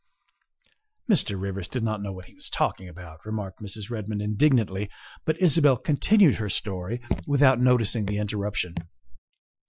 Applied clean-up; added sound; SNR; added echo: classical method Wiener filter.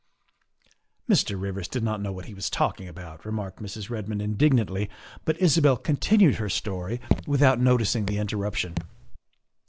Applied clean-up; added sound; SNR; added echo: none; Raindrop / Drip; 7 dB; none.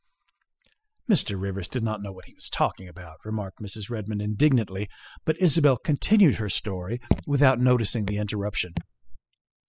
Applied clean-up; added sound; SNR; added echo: classical method spectral subtraction.